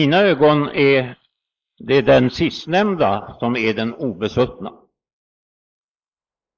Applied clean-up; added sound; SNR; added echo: neural mask model Resemble Enhance denoiser.